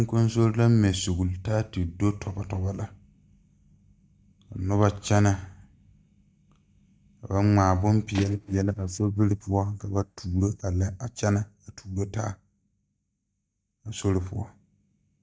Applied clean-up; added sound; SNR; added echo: neural mask model DeepFilterNet 3.